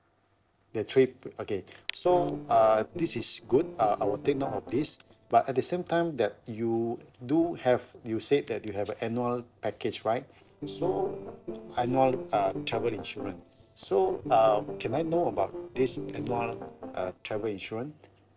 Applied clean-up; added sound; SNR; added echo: neural separator model SepFormer DNS4.